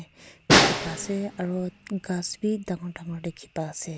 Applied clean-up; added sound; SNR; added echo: none; Snare drum; -5 dB; none.